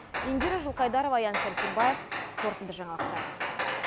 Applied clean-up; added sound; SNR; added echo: none; Hammer; 3 dB; none.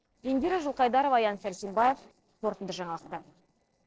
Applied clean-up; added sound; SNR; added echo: neural separator model SepFormer DNS4.